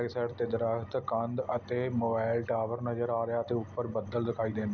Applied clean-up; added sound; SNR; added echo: none; none; none; none.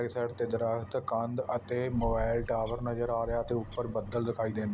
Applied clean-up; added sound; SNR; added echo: none; Bird; 9 dB; none.